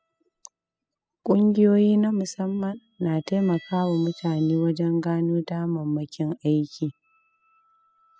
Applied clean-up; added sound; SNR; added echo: classical method spectral subtraction.